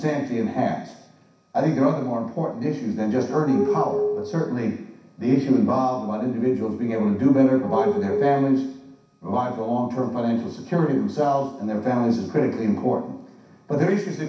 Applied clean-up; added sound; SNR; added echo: none; Glass; 4 dB; reverberation time 0.6 s.